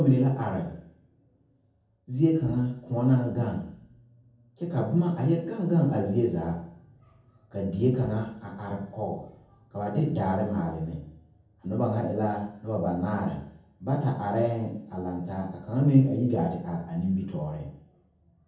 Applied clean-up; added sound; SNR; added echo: none; none; none; reverberation time 0.7 s.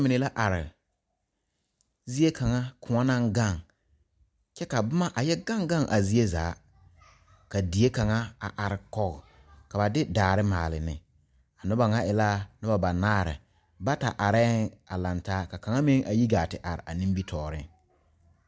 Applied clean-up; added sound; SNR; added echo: none; none; none; none.